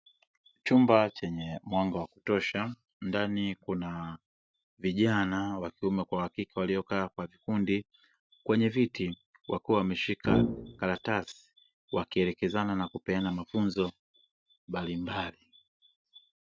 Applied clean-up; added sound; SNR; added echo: none; Brass instrument; -2 dB; none.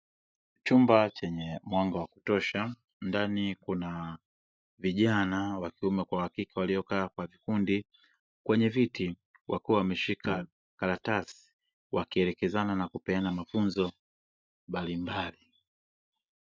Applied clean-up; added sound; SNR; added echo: neural mask model Resemble Enhance denoiser.